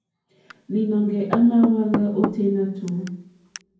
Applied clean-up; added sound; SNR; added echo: none; Knock / Wood; 9 dB; reverberation time 0.9 s.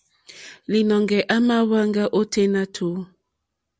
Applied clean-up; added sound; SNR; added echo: none; none; none; none.